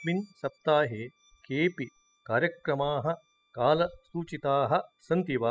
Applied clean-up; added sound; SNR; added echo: classical method spectral subtraction.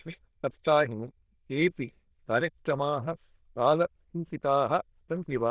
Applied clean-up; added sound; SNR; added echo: neural diffusion model UNIVERSE++.